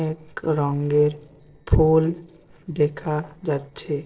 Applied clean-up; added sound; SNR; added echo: neural separator model SepFormer DNS4.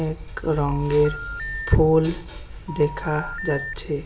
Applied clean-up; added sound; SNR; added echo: none; Telephone; 12 dB; reverberation time 0.5 s.